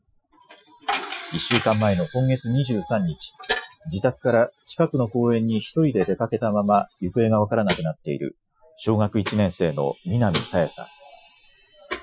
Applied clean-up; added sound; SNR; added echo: classical method Wiener filter.